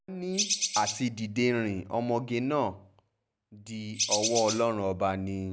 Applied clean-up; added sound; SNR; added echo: none; Bird; 1 dB; none.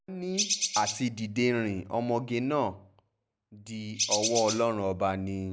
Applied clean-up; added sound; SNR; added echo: neural mask model Resemble Enhance denoiser.